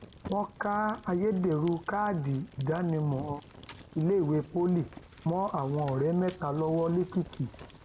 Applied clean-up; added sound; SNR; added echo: none; Fire; 19 dB; none.